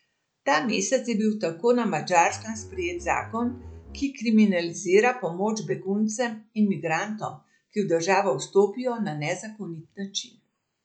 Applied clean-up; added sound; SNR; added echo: none; Bowed string instrument; 17 dB; none.